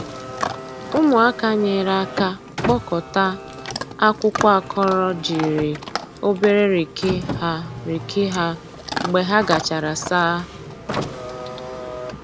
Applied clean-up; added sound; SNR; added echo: none; Car + Chewing, mastication / Dog; 9 dB; none.